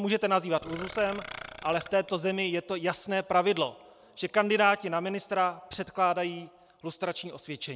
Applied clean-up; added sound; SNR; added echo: none; Burping, eructation; 14 dB; none.